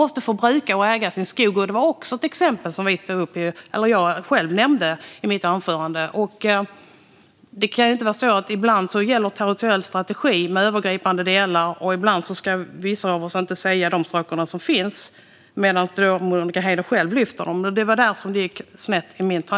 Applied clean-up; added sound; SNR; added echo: none; none; none; none.